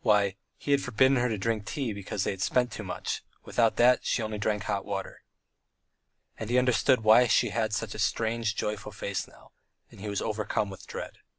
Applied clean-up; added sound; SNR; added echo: none; none; none; none.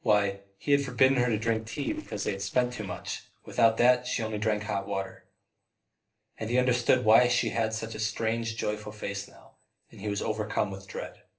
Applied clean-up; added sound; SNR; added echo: neural separator model SepFormer DNS4.